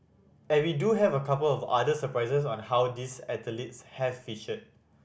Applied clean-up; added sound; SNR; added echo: none; none; none; none.